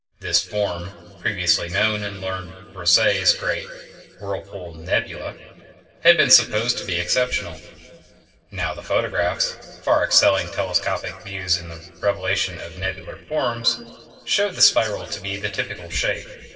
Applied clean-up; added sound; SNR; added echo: neural separator model SepFormer DNS4.